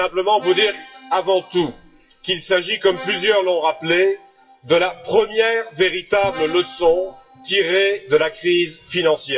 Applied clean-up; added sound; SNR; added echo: classical method WPE with log-MMSE.